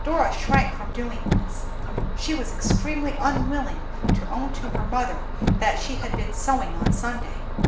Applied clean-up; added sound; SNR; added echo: none; Car; -4 dB; reverberation time 0.5 s.